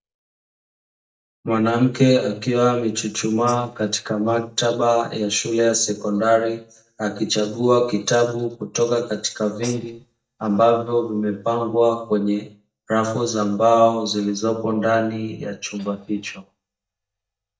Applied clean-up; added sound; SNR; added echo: neural mask model DeepFilterNet 3.